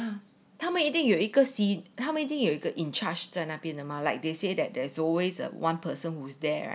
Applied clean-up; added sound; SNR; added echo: none; none; none; none.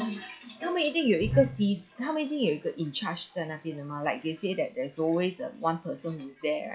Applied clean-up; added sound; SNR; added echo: classical method log-MMSE.